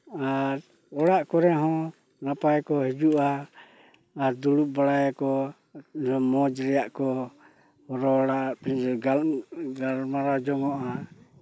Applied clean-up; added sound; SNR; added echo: none; none; none; none.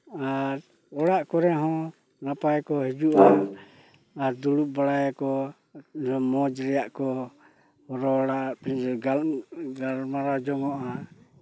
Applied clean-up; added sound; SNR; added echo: none; Brass instrument; -4 dB; none.